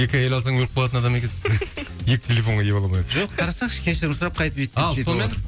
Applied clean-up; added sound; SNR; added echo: none; none; none; none.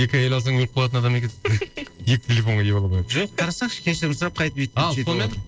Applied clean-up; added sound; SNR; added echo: neural separator model SepFormer DNS4.